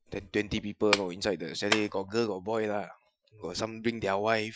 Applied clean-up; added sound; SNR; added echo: classical method Wiener filter.